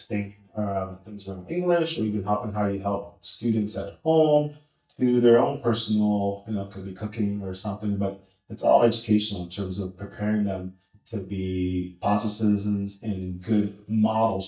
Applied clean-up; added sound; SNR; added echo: neural mask model DeepFilterNet 3.